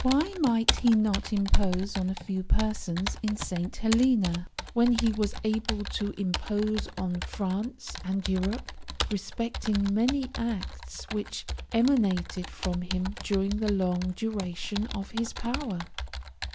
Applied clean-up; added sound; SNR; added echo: none; Computer keyboard; 9 dB; none.